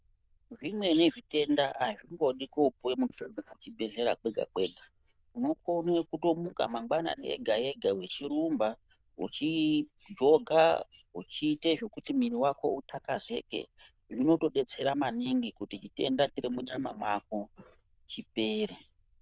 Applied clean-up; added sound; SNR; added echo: neural diffusion model UNIVERSE++.